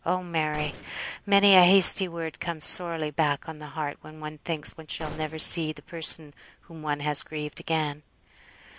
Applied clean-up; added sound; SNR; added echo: none; Gunshot, gunfire; 17 dB; none.